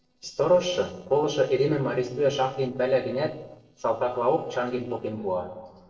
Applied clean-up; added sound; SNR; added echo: neural separator model SepFormer DNS4.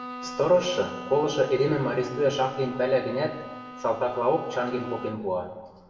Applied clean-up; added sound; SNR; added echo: none; Bowed string instrument; 14 dB; reverberation time 1.1 s.